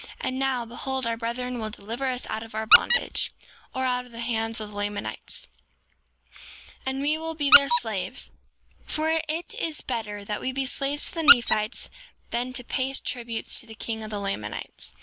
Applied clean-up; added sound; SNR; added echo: neural mask model Resemble Enhance denoiser.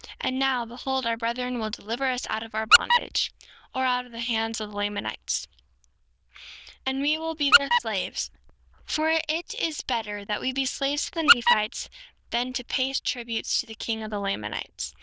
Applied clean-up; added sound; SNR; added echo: neural diffusion model UNIVERSE++.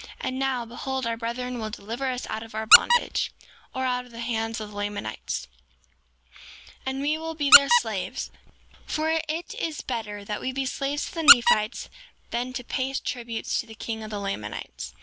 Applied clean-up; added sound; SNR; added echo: none; Squeak; -5 dB; none.